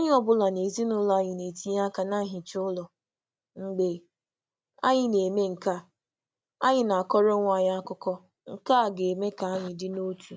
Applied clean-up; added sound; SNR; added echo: none; none; none; none.